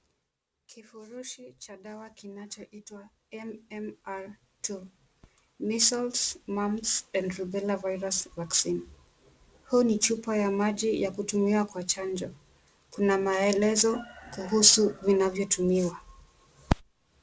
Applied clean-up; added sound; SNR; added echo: none; none; none; none.